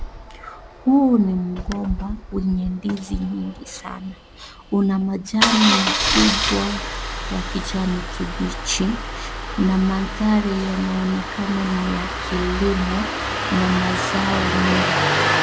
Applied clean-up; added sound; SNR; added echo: none; Engine starting; 2 dB; none.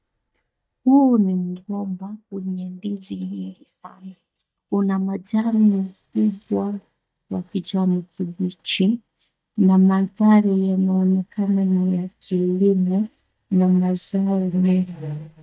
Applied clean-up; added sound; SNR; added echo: neural mask model DeepFilterNet 3.